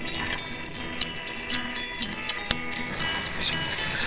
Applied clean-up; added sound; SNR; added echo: neural separator model SepFormer WHAMR!.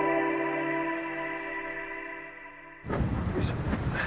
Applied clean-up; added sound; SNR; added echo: none; none; none; none.